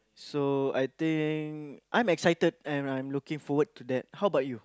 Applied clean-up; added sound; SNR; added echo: none; none; none; none.